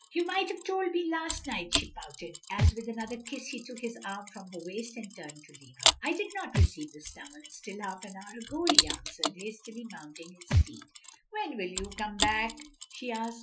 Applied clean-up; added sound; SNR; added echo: classical method Wiener filter.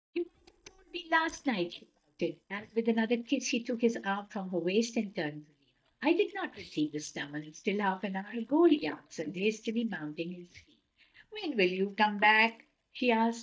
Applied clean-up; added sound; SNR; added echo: neural mask model DeepFilterNet 3.